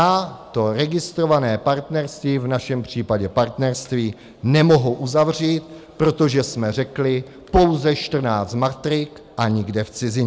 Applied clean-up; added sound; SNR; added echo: none; none; none; none.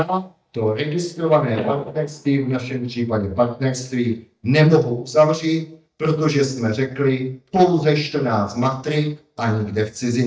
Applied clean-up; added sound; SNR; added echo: neural mask model DeepFilterNet 3.